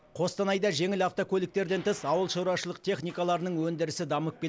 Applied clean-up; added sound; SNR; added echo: none; none; none; none.